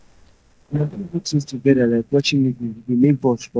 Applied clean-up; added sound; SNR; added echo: neural mask model DeepFilterNet 3.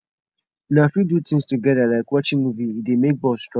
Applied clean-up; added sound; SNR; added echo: none; none; none; none.